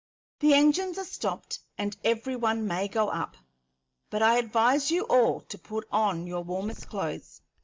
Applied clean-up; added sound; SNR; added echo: neural mask model DeepFilterNet 3.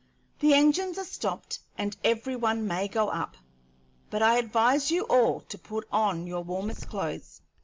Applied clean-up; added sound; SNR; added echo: none; Growling; 19 dB; none.